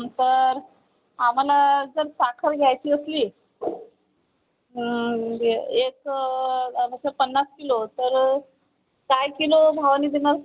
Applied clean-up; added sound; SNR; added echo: none; none; none; none.